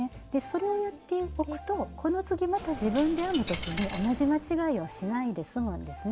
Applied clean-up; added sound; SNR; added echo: none; Coin (dropping); 7 dB; none.